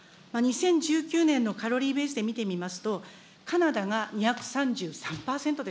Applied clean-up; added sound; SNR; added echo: none; none; none; none.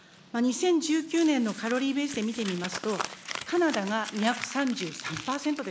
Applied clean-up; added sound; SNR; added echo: none; Crumpling, crinkling; 12 dB; none.